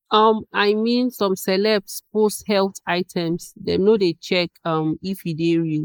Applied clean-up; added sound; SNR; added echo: neural mask model Resemble Enhance denoiser.